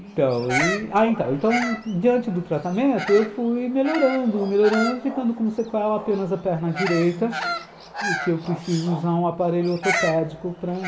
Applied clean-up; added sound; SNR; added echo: none; Bird vocalization, bird call, bird song; 9 dB; reverberation time 2.7 s.